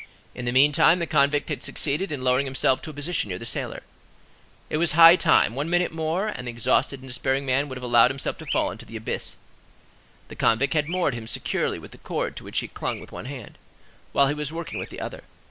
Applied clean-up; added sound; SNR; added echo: none; Bird vocalization, bird call, bird song; 19 dB; none.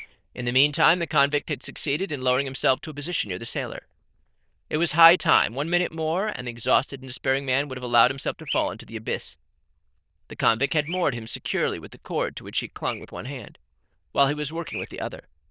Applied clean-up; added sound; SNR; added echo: neural diffusion model UNIVERSE++.